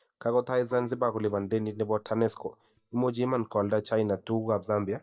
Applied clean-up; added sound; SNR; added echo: neural mask model DeepFilterNet 3.